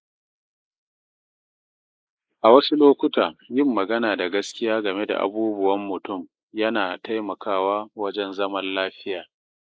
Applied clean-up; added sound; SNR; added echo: neural mask model Resemble Enhance denoiser.